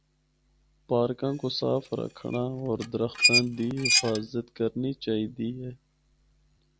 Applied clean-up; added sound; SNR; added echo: none; Squeak; -1 dB; none.